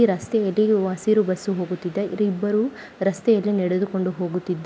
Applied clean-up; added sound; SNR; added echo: none; none; none; none.